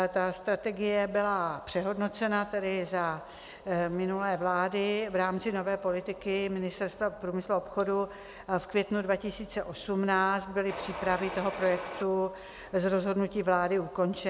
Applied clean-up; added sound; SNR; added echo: none; Mechanisms; 8 dB; none.